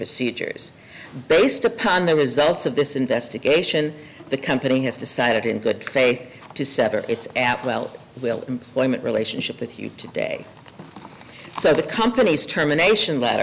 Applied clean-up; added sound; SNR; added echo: none; none; none; none.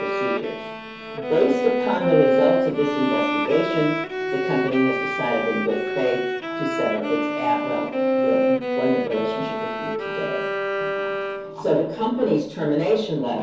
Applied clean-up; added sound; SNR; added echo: none; Bowed string instrument; 0 dB; reverberation time 0.6 s.